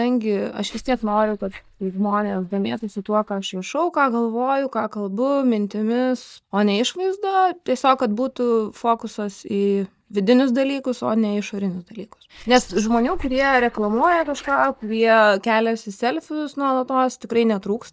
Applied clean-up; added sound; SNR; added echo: neural mask model DeepFilterNet 3.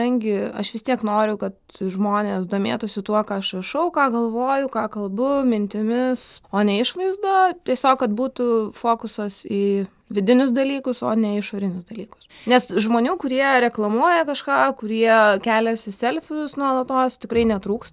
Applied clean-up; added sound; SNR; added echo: none; none; none; none.